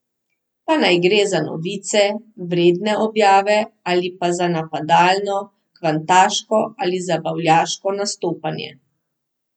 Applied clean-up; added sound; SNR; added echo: none; none; none; none.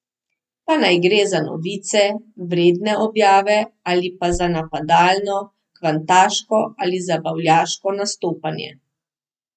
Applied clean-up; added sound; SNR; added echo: neural mask model RNNoise.